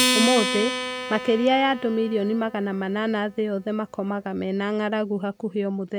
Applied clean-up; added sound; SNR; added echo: none; Acoustic guitar; 6 dB; none.